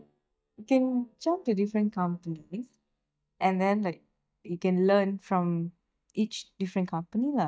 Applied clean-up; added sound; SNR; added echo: neural mask model DeepFilterNet 3.